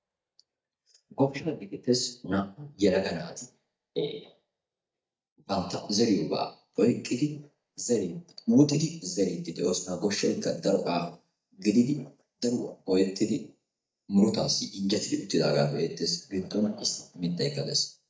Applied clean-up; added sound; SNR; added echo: neural mask model DeepFilterNet 3.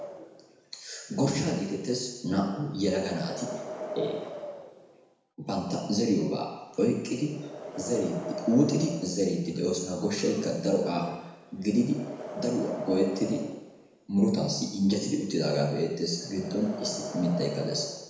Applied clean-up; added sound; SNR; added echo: none; Wind; 12 dB; reverberation time 1.0 s.